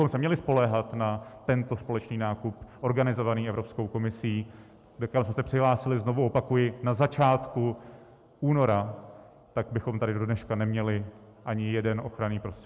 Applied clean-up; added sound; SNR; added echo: none; none; none; none.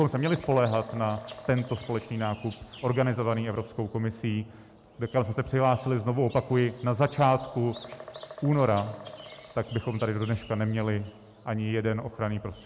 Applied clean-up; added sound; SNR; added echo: none; Bird vocalization, bird call, bird song; 20 dB; none.